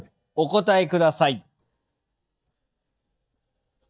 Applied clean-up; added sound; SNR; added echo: neural mask model DeepFilterNet 3.